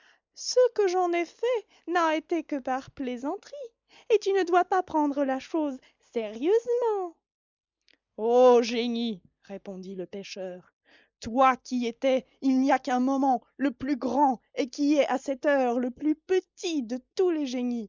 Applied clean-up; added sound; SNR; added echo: neural mask model Resemble Enhance denoiser.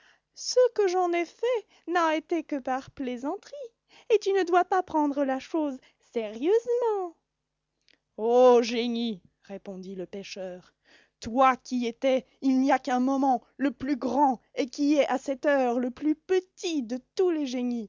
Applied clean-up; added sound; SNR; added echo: none; none; none; none.